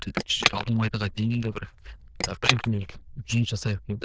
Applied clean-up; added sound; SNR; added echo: neural diffusion model UNIVERSE++.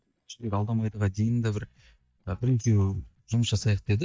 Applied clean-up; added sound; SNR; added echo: neural mask model DeepFilterNet 3.